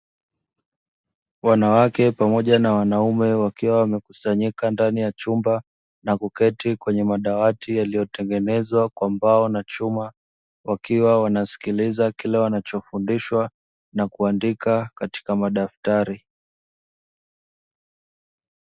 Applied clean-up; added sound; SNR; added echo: none; none; none; none.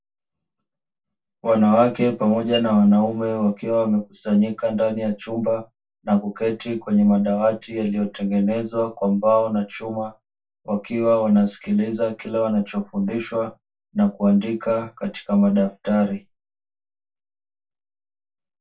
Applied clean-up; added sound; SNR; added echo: none; none; none; reverberation time 0.2 s.